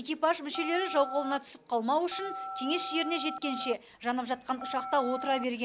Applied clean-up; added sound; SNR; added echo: none; Telephone; 9 dB; none.